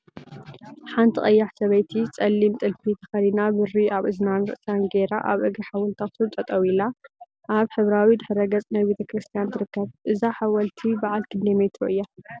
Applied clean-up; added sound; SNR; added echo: none; none; none; none.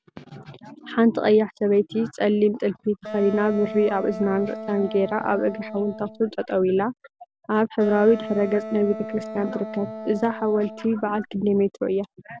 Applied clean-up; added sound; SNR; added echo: none; Wind instrument, woodwind instrument; 12 dB; none.